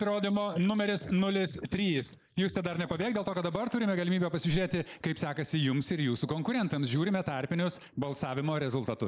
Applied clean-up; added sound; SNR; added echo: neural mask model Resemble Enhance denoiser.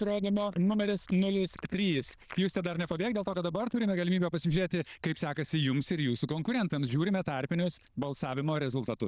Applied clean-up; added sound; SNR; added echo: neural diffusion model UNIVERSE++.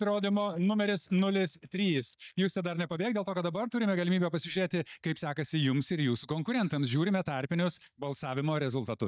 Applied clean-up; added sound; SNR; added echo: neural mask model DeepFilterNet 3.